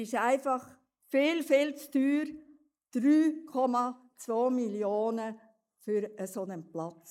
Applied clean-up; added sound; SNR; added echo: neural mask model Resemble Enhance denoiser.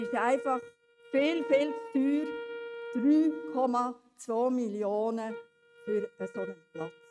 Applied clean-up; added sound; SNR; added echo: neural mask model RNNoise.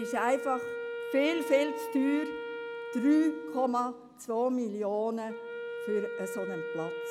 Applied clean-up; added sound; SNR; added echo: none; Wind instrument, woodwind instrument; 7 dB; none.